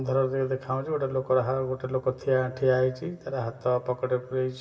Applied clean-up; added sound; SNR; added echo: none; none; none; reverberation time 2.9 s.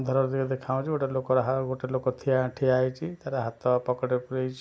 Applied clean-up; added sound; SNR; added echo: none; none; none; none.